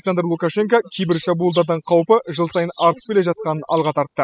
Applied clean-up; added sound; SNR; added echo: classical method spectral subtraction.